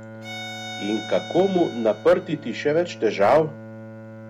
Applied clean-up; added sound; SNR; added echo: none; Bowed string instrument + Bowed string instrument; 13 dB; none.